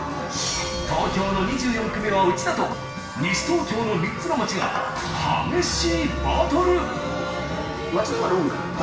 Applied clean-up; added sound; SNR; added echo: none; Wind instrument, woodwind instrument; 15 dB; reverberation time 0.8 s.